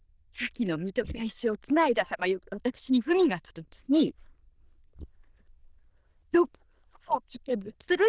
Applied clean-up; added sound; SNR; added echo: neural diffusion model UNIVERSE++.